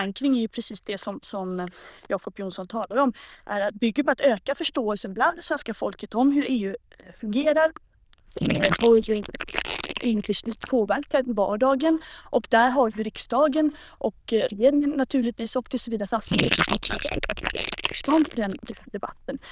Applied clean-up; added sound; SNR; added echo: neural diffusion model UNIVERSE++.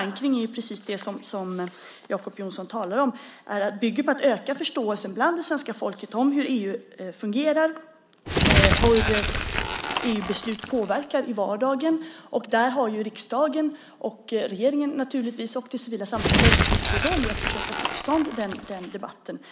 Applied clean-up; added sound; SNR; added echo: none; Crumpling, crinkling; -3 dB; none.